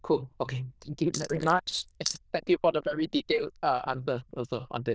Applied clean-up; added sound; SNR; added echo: neural diffusion model UNIVERSE++.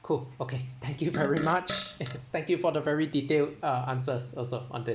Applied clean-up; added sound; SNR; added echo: none; Fart; 6 dB; none.